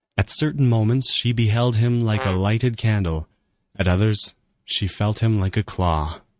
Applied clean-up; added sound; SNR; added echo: neural mask model RNNoise.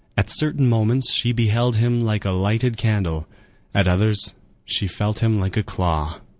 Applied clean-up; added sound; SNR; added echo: none; none; none; none.